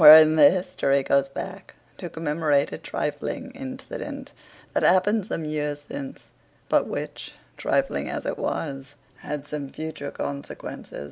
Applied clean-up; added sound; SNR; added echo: none; none; none; none.